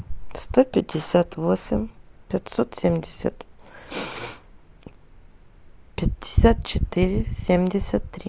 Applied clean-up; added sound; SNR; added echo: none; none; none; none.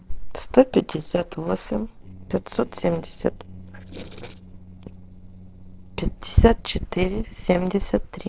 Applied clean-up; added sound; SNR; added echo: neural separator model SepFormer DNS4.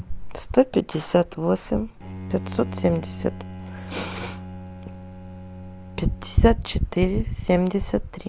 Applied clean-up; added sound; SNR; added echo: none; Bowed string instrument; 14 dB; none.